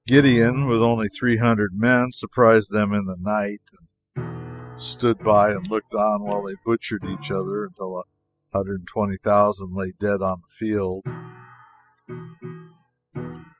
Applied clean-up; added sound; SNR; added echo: classical method spectral subtraction.